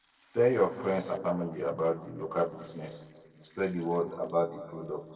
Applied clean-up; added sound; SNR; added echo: neural separator model SepFormer DNS4.